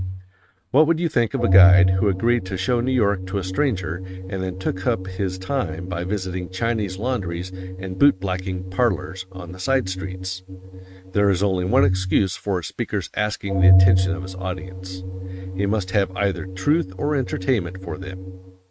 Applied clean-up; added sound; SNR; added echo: neural mask model RNNoise.